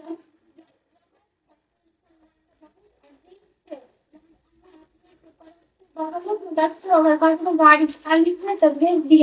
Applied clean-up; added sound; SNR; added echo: neural mask model DeepFilterNet 3.